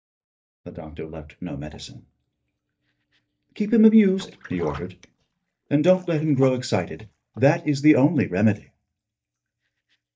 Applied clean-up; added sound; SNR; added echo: neural mask model DeepFilterNet 3.